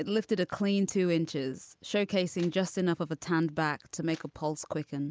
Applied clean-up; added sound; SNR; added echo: none; none; none; none.